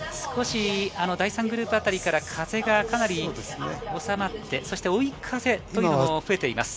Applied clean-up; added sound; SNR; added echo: none; none; none; none.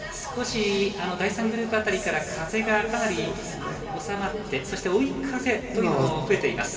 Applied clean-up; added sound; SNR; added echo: none; none; none; reverberation time 2.3 s.